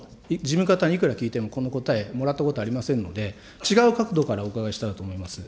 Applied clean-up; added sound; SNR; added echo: none; none; none; none.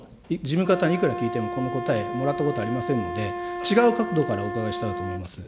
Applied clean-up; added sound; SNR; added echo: none; Wind instrument, woodwind instrument; 6 dB; none.